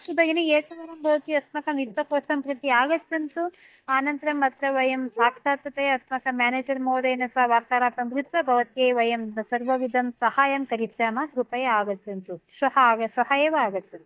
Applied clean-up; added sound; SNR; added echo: neural mask model DeepFilterNet 3.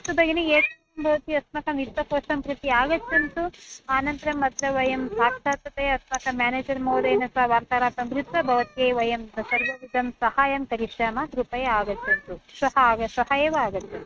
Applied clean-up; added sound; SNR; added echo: neural mask model RNNoise.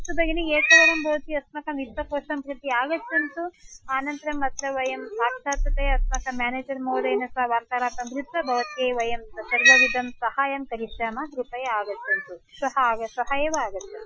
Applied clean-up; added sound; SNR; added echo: classical method Wiener filter.